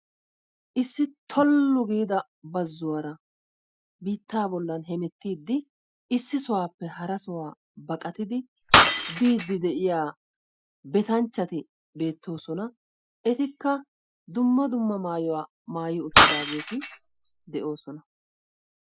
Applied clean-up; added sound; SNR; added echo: classical method Wiener filter.